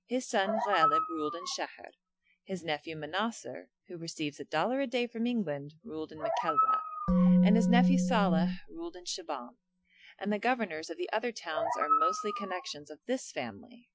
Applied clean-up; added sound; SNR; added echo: classical method Wiener filter.